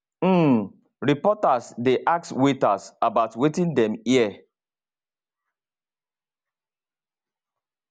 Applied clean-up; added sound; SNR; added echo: none; none; none; none.